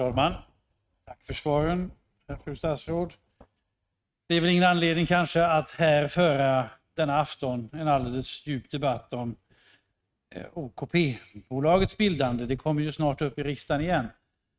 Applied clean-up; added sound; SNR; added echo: neural mask model RNNoise.